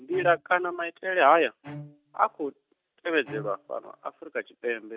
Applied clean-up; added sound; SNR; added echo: neural mask model RNNoise.